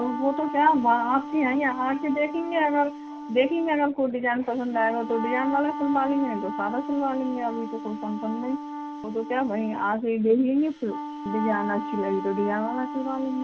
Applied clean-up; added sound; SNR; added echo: none; Wind instrument, woodwind instrument; 9 dB; none.